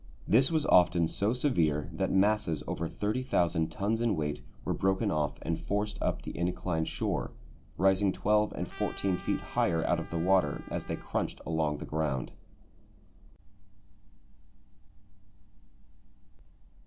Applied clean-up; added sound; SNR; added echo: none; Trumpet; 19 dB; none.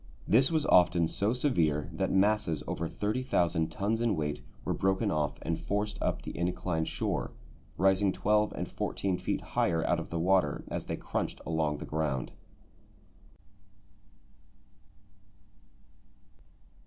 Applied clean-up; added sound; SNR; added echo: none; none; none; none.